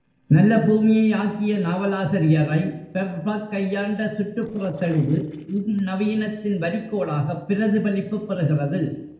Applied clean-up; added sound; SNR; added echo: neural separator model SepFormer DNS4.